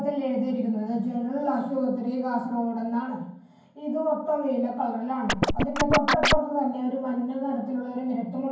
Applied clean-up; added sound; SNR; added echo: none; Scratching (performance technique); -4 dB; reverberation time 0.9 s.